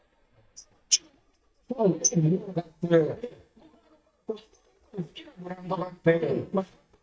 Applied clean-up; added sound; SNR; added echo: neural mask model DeepFilterNet 3.